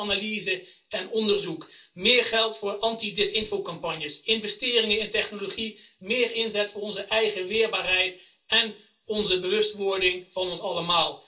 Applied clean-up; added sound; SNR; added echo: none; none; none; reverberation time 0.2 s.